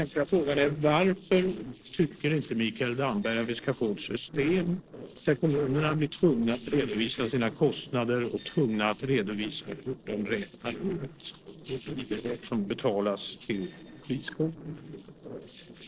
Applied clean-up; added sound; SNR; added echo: neural separator model SepFormer DNS4.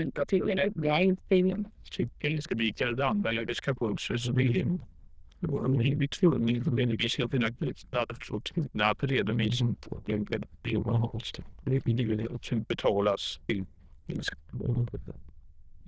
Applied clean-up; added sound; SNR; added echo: neural diffusion model UNIVERSE++.